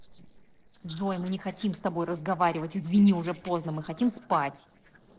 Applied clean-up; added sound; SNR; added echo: neural separator model SepFormer DNS4.